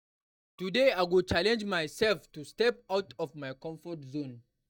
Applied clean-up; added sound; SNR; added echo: neural mask model DeepFilterNet 3.